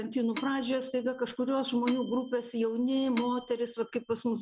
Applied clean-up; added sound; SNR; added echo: none; Microwave oven / Bell; 13 dB; none.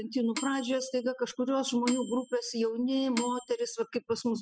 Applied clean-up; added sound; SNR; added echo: classical method spectral subtraction.